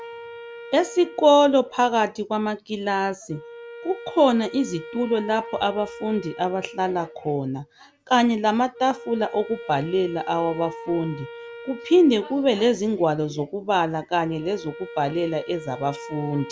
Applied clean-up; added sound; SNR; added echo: none; Wind instrument, woodwind instrument; 17 dB; none.